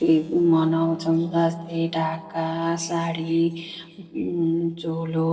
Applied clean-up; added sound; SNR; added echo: neural separator model SepFormer DNS4.